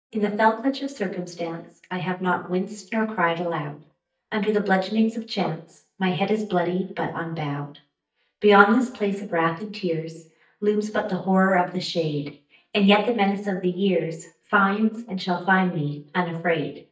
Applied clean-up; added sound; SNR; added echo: neural mask model DeepFilterNet 3.